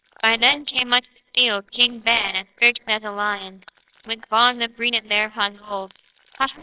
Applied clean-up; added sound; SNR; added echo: neural separator model SepFormer WHAMR!.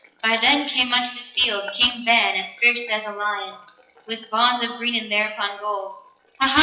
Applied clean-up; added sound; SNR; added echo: classical method WPE with log-MMSE.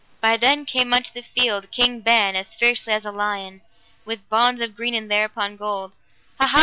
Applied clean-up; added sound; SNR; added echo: none; none; none; none.